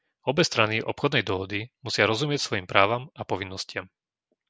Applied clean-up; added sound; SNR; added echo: none; none; none; none.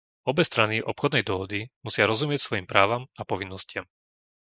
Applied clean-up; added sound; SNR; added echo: neural mask model Resemble Enhance denoiser.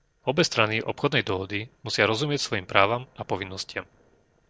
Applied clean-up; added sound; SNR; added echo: neural separator model SepFormer DNS4.